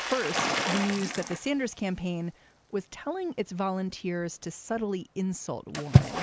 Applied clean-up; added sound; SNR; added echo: none; Water / Splash, splatter; -1 dB; none.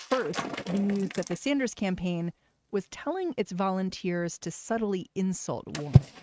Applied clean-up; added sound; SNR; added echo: neural mask model RNNoise.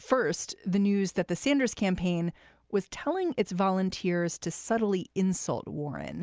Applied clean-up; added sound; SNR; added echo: none; none; none; none.